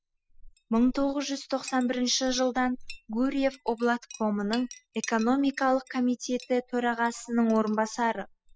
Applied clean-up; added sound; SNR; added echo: classical method spectral subtraction.